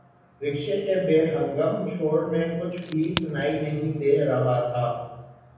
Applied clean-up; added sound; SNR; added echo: none; Crack; 10 dB; reverberation time 1.1 s.